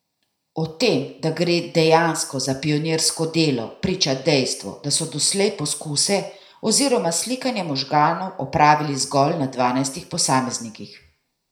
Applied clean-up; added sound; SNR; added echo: none; none; none; reverberation time 0.4 s.